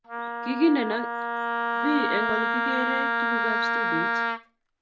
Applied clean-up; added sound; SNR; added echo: none; Wind instrument, woodwind instrument; -3 dB; none.